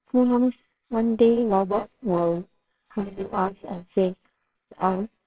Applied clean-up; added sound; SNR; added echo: neural separator model SepFormer WHAMR!.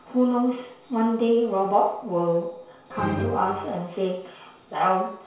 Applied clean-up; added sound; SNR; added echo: none; Musical instrument; 9 dB; reverberation time 0.6 s.